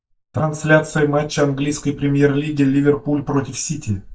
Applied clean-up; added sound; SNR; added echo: neural mask model DeepFilterNet 3.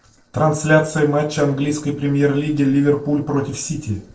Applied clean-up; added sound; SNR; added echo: neural separator model SepFormer DNS4.